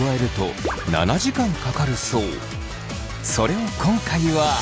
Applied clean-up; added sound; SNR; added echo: none; none; none; none.